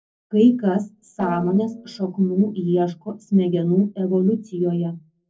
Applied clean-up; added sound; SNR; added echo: neural separator model SepFormer DNS4.